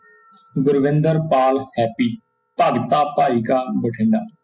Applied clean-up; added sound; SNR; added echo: classical method spectral subtraction.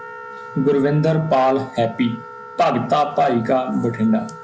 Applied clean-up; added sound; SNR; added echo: none; Wind instrument, woodwind instrument; 17 dB; none.